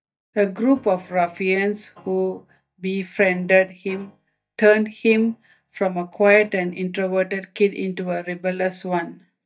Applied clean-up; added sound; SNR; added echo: neural mask model DeepFilterNet 3.